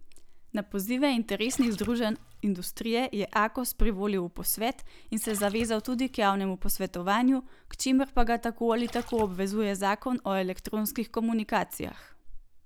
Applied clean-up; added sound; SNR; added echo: none; Splash, splatter; 18 dB; none.